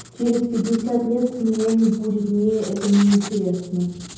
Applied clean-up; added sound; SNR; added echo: none; Writing; 18 dB; reverberation time 0.9 s.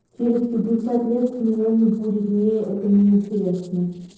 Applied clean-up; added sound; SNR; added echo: neural separator model SepFormer DNS4.